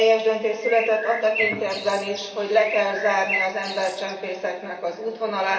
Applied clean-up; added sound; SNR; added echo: none; Bird; 7 dB; reverberation time 2.4 s.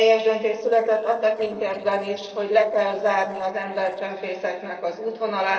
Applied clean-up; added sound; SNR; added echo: neural separator model SepFormer DNS4.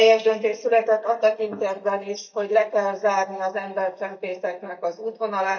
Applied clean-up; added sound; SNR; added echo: neural mask model DeepFilterNet 3.